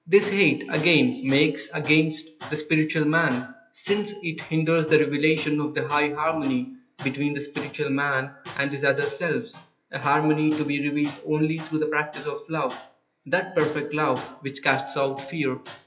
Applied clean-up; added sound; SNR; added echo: classical method WPE with log-MMSE.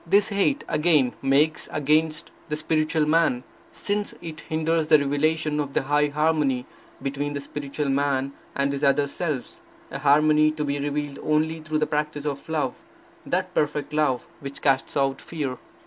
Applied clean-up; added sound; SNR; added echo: none; none; none; none.